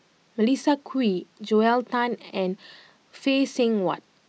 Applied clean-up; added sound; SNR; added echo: none; none; none; none.